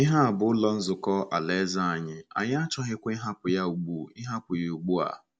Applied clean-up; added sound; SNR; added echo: none; none; none; none.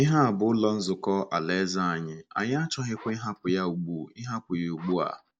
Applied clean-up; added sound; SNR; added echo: neural mask model DeepFilterNet 3.